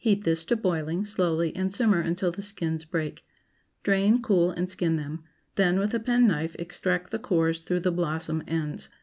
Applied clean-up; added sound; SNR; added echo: none; none; none; none.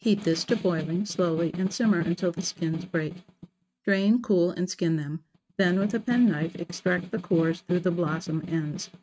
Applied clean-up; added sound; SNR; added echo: neural mask model RNNoise.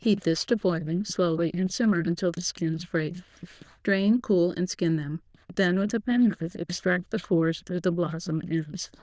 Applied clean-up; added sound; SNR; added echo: neural diffusion model UNIVERSE++.